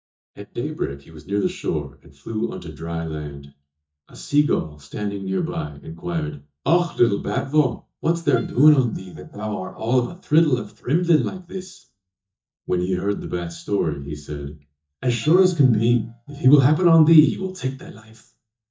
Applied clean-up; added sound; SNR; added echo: neural mask model DeepFilterNet 3.